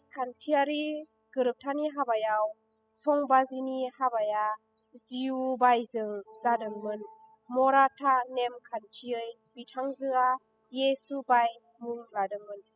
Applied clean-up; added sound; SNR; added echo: classical method spectral subtraction.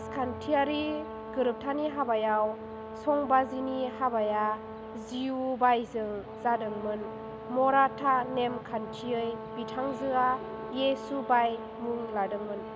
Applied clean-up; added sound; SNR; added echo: none; Brass instrument; 11 dB; none.